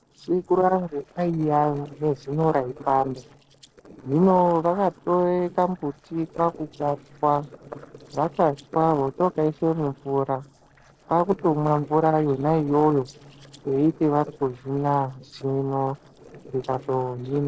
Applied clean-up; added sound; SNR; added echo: neural separator model SepFormer DNS4.